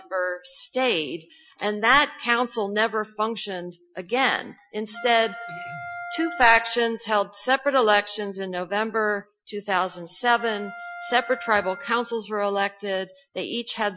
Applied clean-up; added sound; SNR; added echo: classical method Wiener filter.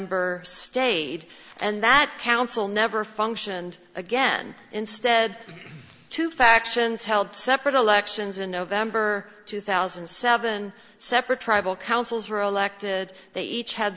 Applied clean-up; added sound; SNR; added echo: none; none; none; none.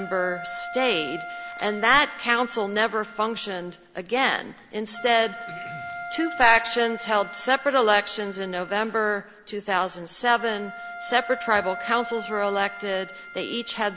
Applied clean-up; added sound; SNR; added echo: none; Wind instrument, woodwind instrument; 13 dB; none.